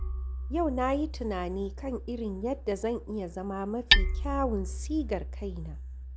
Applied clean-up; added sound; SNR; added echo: none; Hammer; 0 dB; none.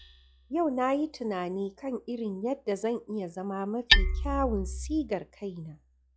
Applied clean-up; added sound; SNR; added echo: classical method log-MMSE.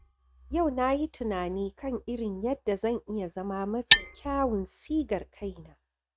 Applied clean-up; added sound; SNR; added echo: neural mask model RNNoise.